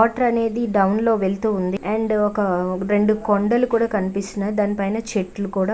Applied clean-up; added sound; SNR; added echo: none; none; none; none.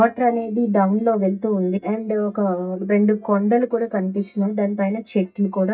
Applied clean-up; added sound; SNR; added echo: neural mask model DeepFilterNet 3.